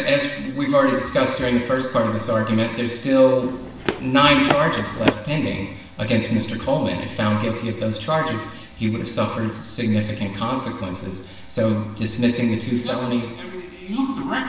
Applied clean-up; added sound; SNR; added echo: none; Run; 4 dB; reverberation time 1.0 s.